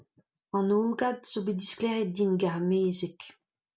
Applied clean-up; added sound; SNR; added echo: none; none; none; none.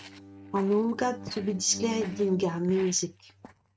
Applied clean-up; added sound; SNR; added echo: neural mask model RNNoise.